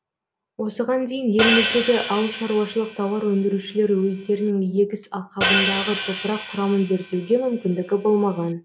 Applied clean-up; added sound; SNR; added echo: none; Hi-hat; 1 dB; none.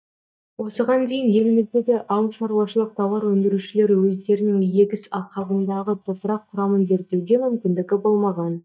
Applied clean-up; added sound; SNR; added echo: neural mask model DeepFilterNet 3.